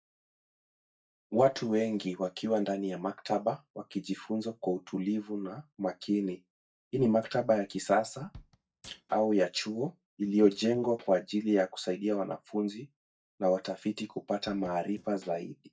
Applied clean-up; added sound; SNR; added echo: neural mask model DeepFilterNet 3.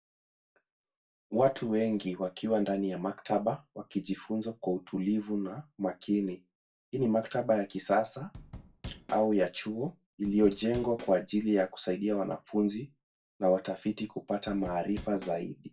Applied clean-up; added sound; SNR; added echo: none; Drum / Drum kit; 14 dB; reverberation time 0.2 s.